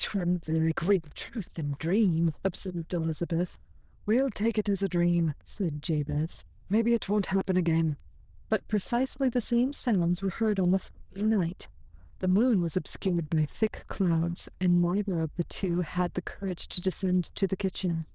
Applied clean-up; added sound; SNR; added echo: neural diffusion model UNIVERSE++.